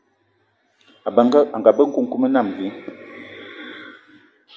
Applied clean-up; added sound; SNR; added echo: none; none; none; none.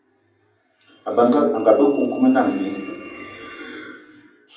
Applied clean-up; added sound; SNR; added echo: none; Telephone; 18 dB; reverberation time 0.6 s.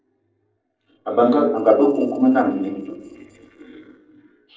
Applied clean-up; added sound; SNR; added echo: neural separator model SepFormer DNS4.